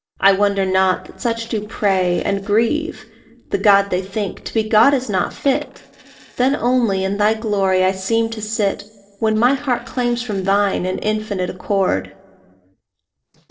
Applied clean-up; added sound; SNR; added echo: neural separator model SepFormer DNS4.